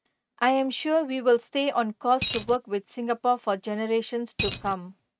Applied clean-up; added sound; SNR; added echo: neural mask model RNNoise.